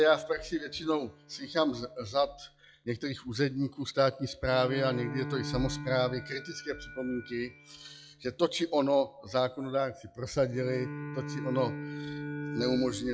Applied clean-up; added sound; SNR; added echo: classical method log-MMSE.